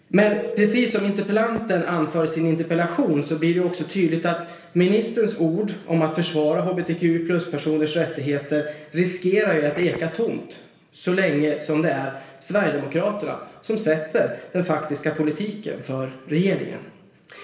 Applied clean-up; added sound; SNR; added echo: none; Telephone; 19 dB; reverberation time 0.8 s.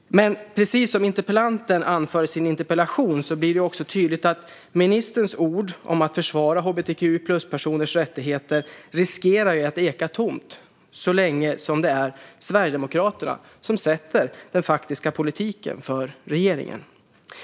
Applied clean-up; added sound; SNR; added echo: none; none; none; none.